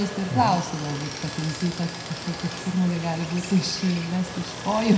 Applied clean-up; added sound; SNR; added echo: none; Stream; 10 dB; reverberation time 0.8 s.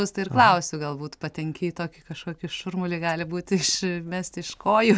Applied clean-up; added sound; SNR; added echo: none; none; none; none.